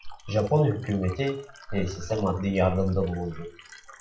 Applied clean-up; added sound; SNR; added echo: classical method WPE with log-MMSE.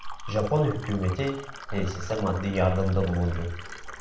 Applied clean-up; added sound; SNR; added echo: none; Fill (with liquid); 15 dB; reverberation time 0.5 s.